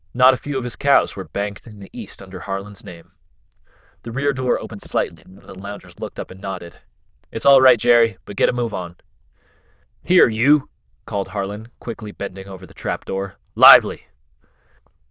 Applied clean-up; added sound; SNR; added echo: neural diffusion model UNIVERSE++.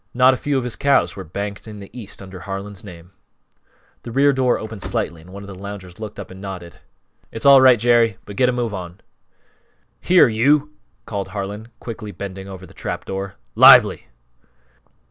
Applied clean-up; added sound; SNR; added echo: none; Slam; 15 dB; none.